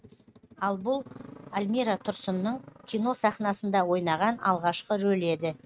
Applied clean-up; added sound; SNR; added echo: neural mask model RNNoise.